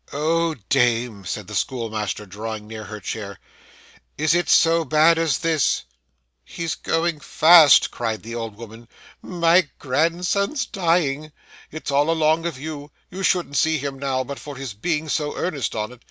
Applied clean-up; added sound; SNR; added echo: none; none; none; none.